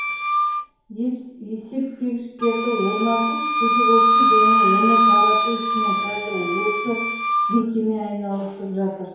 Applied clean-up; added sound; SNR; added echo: none; Wind instrument, woodwind instrument; -3 dB; reverberation time 1.0 s.